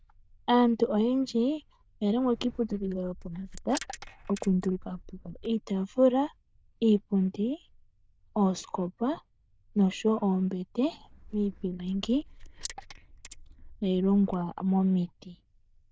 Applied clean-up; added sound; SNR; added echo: neural diffusion model UNIVERSE++.